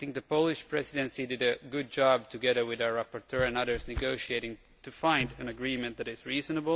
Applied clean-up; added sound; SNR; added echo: none; none; none; none.